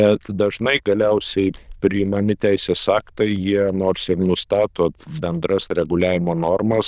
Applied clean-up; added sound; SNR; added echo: neural diffusion model UNIVERSE++.